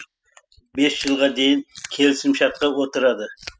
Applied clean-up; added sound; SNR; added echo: classical method spectral subtraction.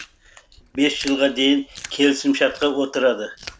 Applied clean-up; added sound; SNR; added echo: none; Chewing, mastication; 20 dB; none.